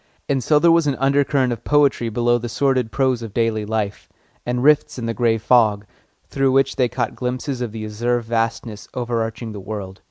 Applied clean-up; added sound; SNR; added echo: none; none; none; none.